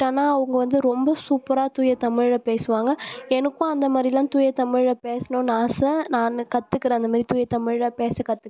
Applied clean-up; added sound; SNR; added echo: none; none; none; none.